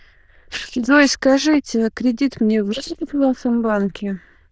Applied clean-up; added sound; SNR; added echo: neural diffusion model UNIVERSE++.